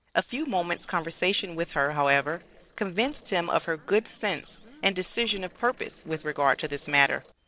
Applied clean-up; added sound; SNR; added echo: neural separator model SepFormer DNS4.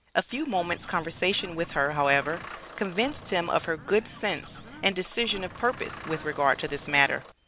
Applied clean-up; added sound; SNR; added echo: none; Bird / Fowl + Engine starting / Bus; 15 dB; none.